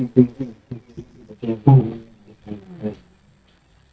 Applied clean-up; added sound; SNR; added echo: neural mask model DeepFilterNet 3.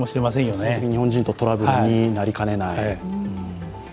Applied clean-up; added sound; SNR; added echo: none; none; none; none.